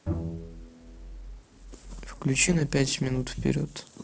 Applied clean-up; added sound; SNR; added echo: neural separator model SepFormer DNS4.